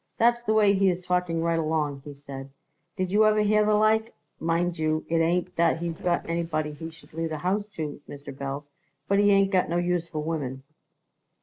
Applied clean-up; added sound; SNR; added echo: neural separator model SepFormer DNS4.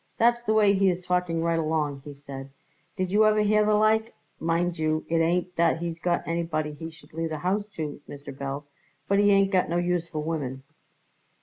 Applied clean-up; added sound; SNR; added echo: none; none; none; none.